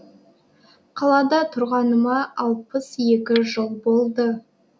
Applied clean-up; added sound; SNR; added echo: none; none; none; none.